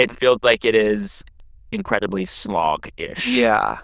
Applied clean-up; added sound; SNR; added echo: neural diffusion model UNIVERSE++.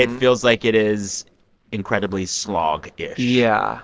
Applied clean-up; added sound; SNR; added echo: neural separator model SepFormer DNS4.